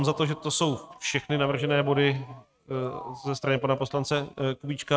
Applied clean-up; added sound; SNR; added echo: neural mask model RNNoise.